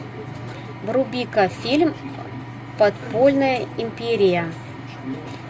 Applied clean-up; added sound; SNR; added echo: none; none; none; none.